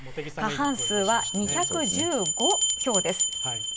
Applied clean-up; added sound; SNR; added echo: none; Bell; 0 dB; none.